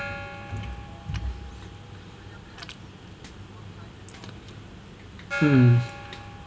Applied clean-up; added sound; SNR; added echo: none; Gong; 12 dB; none.